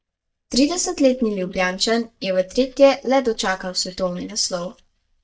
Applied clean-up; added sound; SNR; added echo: neural mask model DeepFilterNet 3.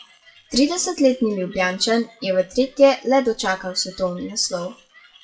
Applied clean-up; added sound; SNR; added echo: classical method WPE with log-MMSE.